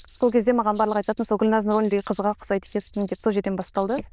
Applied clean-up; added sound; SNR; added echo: neural diffusion model UNIVERSE++.